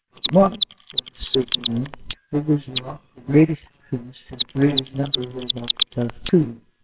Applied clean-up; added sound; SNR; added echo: neural separator model SepFormer WHAMR!.